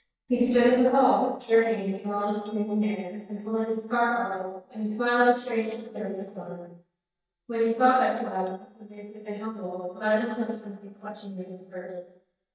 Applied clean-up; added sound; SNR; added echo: neural mask model DeepFilterNet 3.